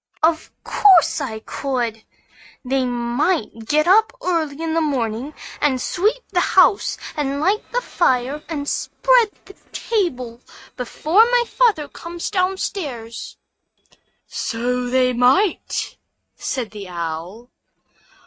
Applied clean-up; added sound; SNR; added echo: neural mask model RNNoise.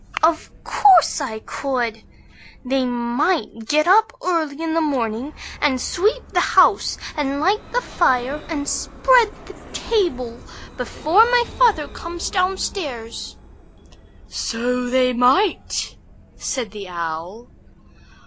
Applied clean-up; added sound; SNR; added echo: none; Vehicle; 19 dB; none.